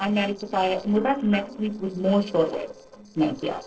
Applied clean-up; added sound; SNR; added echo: neural separator model SepFormer DNS4.